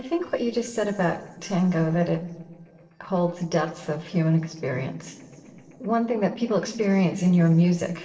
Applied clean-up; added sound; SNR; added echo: neural separator model SepFormer DNS4.